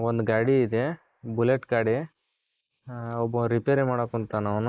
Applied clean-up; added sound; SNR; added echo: neural mask model Resemble Enhance denoiser.